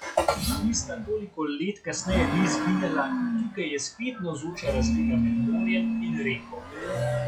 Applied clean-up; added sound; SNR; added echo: classical method log-MMSE.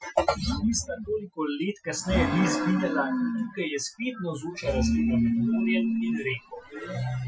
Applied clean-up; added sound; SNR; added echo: classical method Wiener filter.